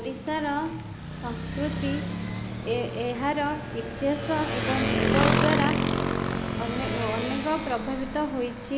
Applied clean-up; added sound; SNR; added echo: none; Motorcycle; -1 dB; none.